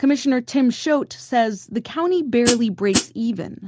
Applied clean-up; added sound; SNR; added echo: none; Hi-hat; 2 dB; none.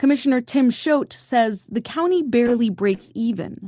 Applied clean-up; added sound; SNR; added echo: neural separator model SepFormer DNS4.